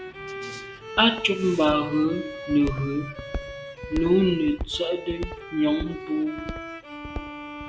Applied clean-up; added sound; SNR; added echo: none; Walk, footsteps + Bowed string instrument; 10 dB; none.